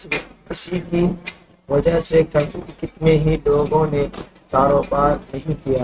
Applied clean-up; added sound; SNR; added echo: neural mask model RNNoise.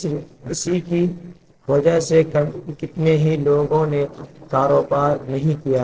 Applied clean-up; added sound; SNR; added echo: neural separator model SepFormer DNS4.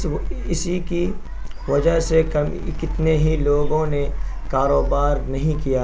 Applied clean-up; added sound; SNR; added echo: none; none; none; none.